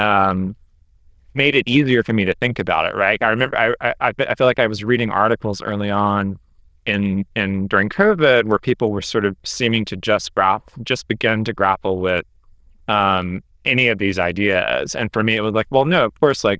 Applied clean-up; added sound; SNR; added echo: neural diffusion model UNIVERSE++.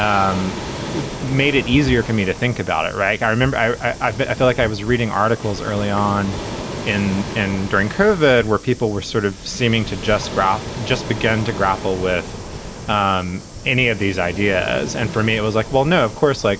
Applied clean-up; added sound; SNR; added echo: none; Waves, surf; 11 dB; none.